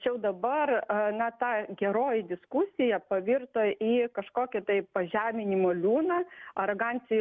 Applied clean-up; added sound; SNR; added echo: none; none; none; none.